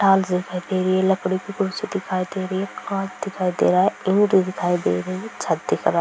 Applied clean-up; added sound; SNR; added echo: none; none; none; none.